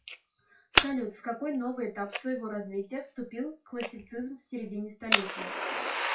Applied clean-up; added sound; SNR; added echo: classical method WPE with log-MMSE.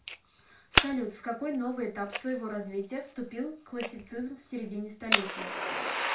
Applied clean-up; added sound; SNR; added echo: none; Fire; -1 dB; reverberation time 0.3 s.